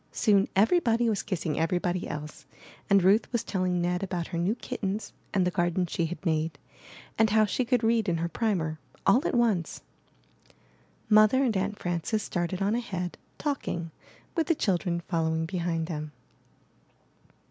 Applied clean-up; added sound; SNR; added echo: none; none; none; none.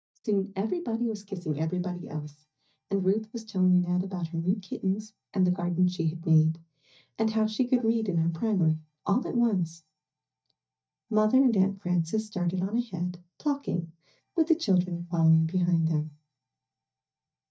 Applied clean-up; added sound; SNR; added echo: neural mask model DeepFilterNet 3.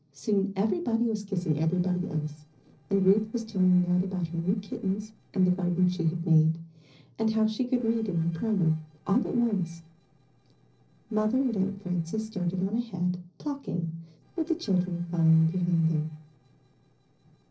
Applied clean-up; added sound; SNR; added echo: neural separator model SepFormer DNS4.